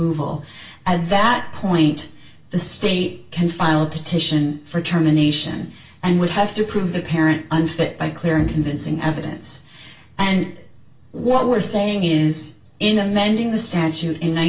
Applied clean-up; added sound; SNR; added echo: none; Bowed string instrument; 12 dB; reverberation time 0.2 s.